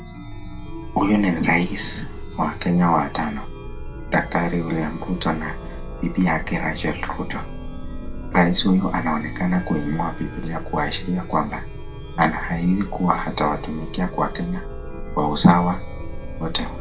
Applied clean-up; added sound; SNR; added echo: none; Chime; 7 dB; reverberation time 0.2 s.